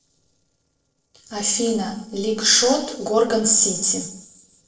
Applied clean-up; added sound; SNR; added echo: neural separator model SepFormer DNS4.